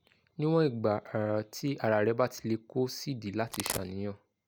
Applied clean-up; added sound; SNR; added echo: none; Domestic sounds, home sounds; 6 dB; none.